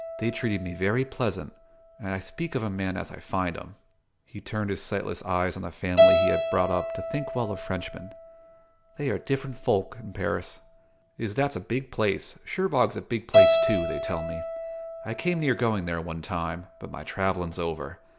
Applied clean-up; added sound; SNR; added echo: none; Keyboard (musical); 0 dB; none.